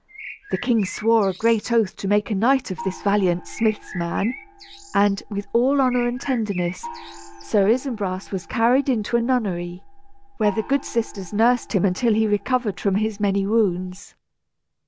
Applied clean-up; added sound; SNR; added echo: none; Gong + Bird; 17 dB; none.